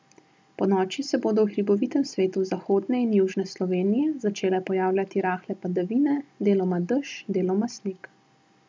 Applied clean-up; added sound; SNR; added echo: none; none; none; none.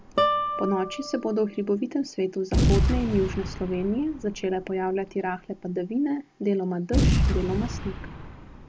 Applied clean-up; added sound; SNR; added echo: none; Boom + Guitar; 0 dB; none.